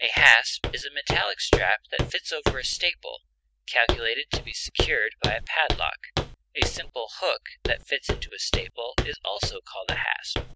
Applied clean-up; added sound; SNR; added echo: none; Walk, footsteps; 4 dB; none.